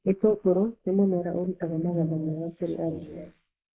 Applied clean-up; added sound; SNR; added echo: neural mask model Resemble Enhance denoiser.